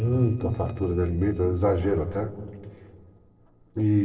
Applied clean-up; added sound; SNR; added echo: neural separator model SepFormer DNS4.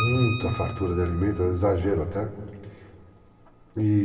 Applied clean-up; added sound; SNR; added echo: none; Keyboard (musical); 13 dB; reverberation time 2.9 s.